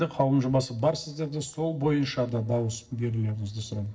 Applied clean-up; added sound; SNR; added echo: neural separator model SepFormer DNS4.